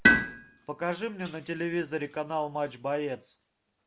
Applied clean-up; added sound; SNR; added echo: none; Tools; -3 dB; none.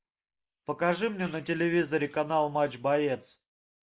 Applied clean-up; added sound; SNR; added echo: neural mask model Resemble Enhance denoiser.